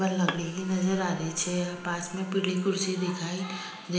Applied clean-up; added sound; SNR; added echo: none; Bowed string instrument; 12 dB; reverberation time 0.8 s.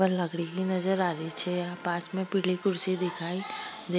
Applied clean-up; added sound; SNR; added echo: none; none; none; none.